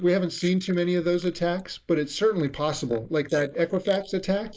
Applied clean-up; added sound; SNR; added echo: neural mask model Resemble Enhance denoiser.